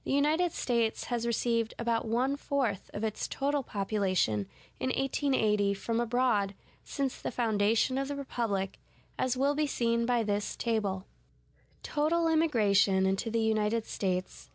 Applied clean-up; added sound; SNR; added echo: none; none; none; none.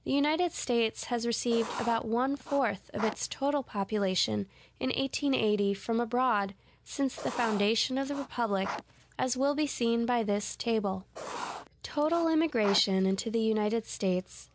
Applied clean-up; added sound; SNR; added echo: none; Writing; 12 dB; none.